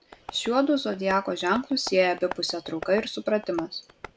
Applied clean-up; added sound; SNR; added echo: none; Tap; 16 dB; none.